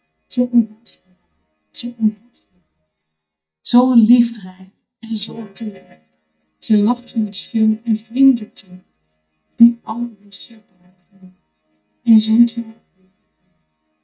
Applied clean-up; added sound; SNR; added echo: neural mask model DeepFilterNet 3.